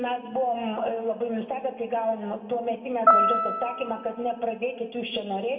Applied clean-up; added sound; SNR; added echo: none; Piano; -4 dB; reverberation time 1.6 s.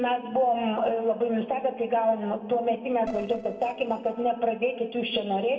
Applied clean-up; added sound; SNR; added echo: neural separator model SepFormer DNS4.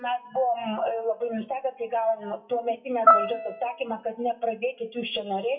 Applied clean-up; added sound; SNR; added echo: classical method WPE with log-MMSE.